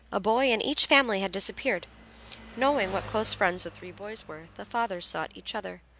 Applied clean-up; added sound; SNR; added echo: none; Engine; 19 dB; none.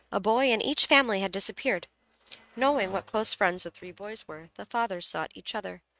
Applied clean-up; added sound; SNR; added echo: neural mask model RNNoise.